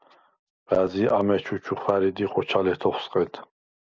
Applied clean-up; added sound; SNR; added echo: none; none; none; none.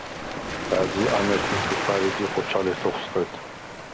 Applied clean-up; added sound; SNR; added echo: none; Waves, surf; 3 dB; none.